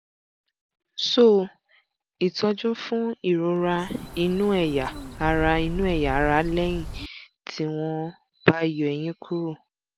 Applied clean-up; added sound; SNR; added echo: none; Bird; 8 dB; none.